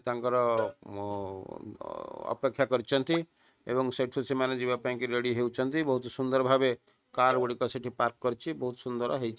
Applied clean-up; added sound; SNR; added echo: neural mask model RNNoise.